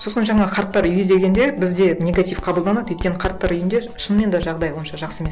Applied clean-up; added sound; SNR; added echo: none; Writing; 14 dB; none.